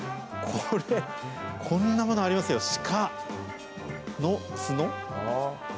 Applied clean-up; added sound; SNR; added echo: none; none; none; none.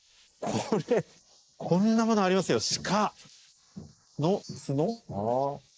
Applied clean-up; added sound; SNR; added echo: neural mask model Resemble Enhance denoiser.